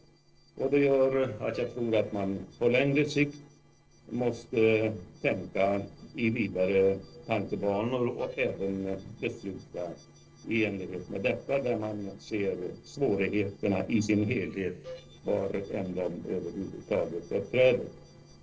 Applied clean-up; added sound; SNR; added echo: neural separator model SepFormer DNS4.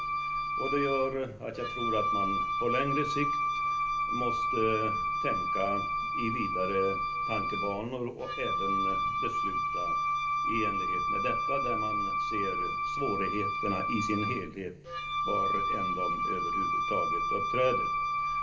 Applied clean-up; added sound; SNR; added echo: none; Wind instrument, woodwind instrument; -4 dB; reverberation time 0.3 s.